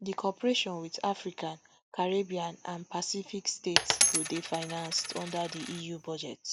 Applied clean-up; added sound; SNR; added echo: none; Coin (dropping); -2 dB; none.